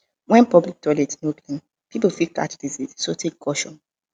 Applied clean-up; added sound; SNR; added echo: none; none; none; none.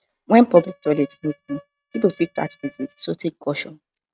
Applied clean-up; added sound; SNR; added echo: neural mask model RNNoise.